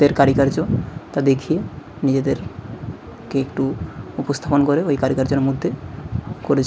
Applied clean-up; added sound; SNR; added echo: none; none; none; none.